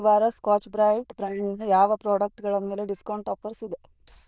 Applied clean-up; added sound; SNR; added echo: neural diffusion model UNIVERSE++.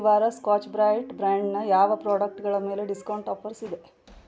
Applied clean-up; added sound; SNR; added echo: none; Squeak; 20 dB; none.